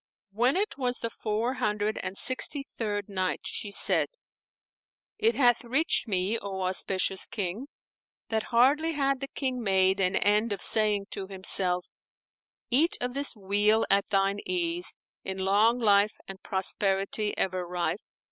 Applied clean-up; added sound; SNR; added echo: none; none; none; none.